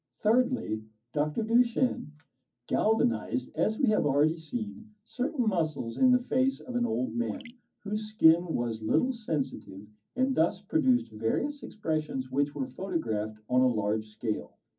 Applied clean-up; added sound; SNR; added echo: none; Gurgling; 16 dB; reverberation time 0.4 s.